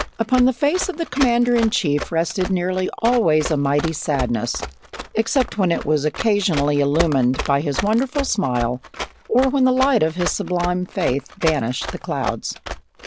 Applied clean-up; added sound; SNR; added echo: none; Run; 11 dB; none.